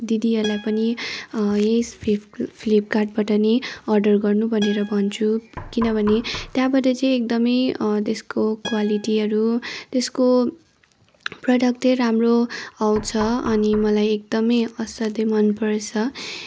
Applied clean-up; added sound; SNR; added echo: none; Acoustic guitar + Knock; 16 dB; none.